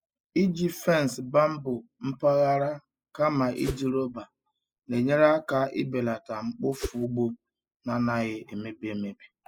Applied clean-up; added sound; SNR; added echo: classical method spectral subtraction.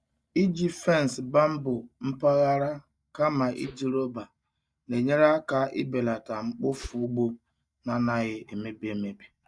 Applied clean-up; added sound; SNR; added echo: neural mask model DeepFilterNet 3.